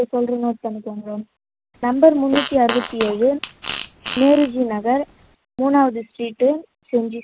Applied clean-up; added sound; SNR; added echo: none; Fart; 8 dB; none.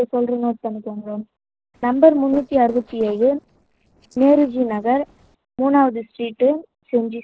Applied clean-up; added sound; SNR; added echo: neural separator model SepFormer DNS4.